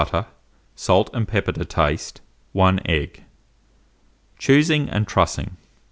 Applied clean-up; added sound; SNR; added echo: none; none; none; none.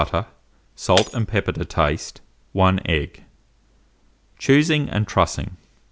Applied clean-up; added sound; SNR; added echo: none; Shatter; 13 dB; none.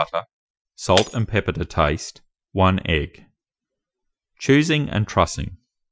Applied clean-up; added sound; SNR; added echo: classical method Wiener filter.